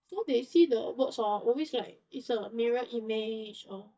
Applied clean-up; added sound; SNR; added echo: neural mask model DeepFilterNet 3.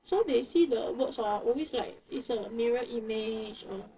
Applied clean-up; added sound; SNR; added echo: neural separator model SepFormer DNS4.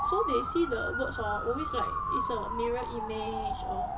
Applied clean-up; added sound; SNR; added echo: none; Motor vehicle (road) / Siren; -1 dB; reverberation time 0.1 s.